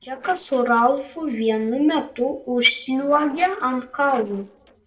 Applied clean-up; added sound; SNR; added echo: neural separator model SepFormer DNS4.